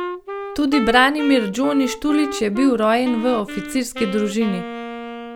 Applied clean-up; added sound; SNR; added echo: none; Wind instrument, woodwind instrument; 10 dB; none.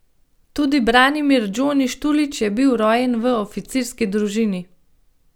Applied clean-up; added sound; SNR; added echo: none; none; none; none.